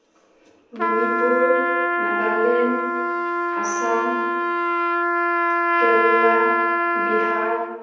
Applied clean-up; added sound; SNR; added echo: none; Trumpet; -4 dB; reverberation time 1.1 s.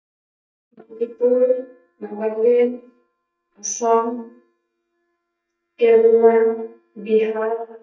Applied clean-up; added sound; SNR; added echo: neural mask model DeepFilterNet 3.